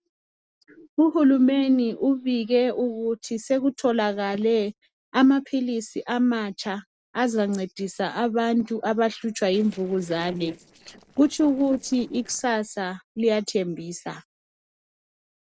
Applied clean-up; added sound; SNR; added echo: neural separator model SepFormer DNS4.